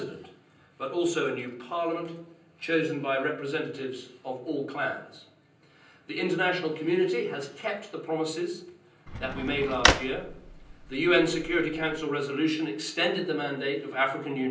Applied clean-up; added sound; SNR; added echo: none; Drawer open or close; 1 dB; reverberation time 0.6 s.